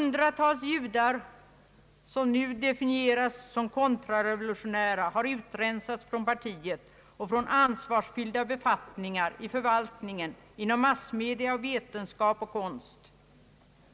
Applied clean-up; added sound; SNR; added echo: none; none; none; none.